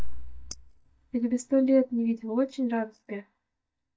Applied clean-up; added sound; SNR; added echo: neural mask model DeepFilterNet 3.